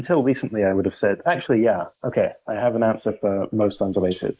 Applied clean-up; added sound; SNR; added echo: neural mask model Resemble Enhance denoiser.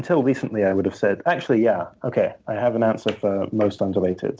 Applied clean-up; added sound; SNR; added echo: none; none; none; none.